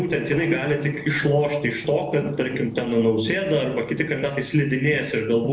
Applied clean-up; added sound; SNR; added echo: neural separator model SepFormer DNS4.